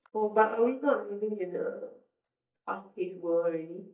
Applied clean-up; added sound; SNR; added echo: neural mask model DeepFilterNet 3.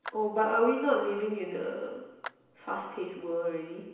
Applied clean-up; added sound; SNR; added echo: none; Clapping; 19 dB; reverberation time 1.0 s.